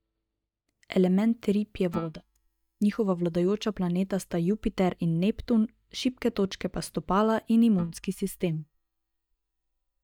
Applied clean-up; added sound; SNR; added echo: neural mask model DeepFilterNet 3.